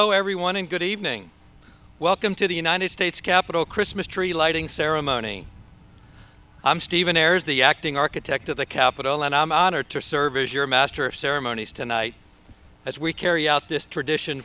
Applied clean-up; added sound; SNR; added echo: none; none; none; none.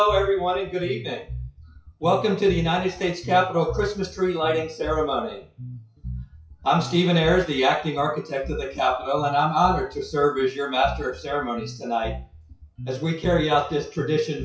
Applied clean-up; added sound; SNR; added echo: classical method WPE with log-MMSE.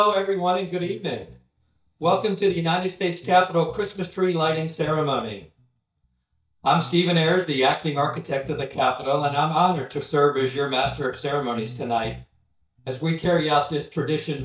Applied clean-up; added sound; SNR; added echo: neural mask model DeepFilterNet 3.